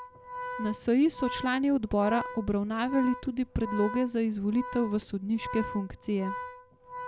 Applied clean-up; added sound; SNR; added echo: none; Organ; 11 dB; none.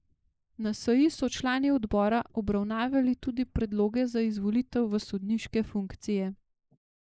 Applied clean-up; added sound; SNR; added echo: neural mask model Resemble Enhance denoiser.